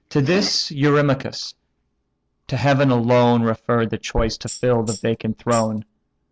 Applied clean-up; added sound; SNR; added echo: none; Tambourine; 15 dB; none.